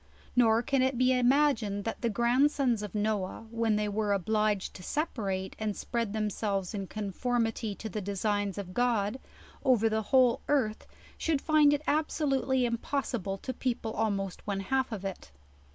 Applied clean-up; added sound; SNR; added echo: none; none; none; none.